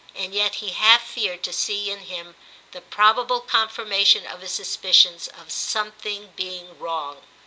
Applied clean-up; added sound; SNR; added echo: none; none; none; none.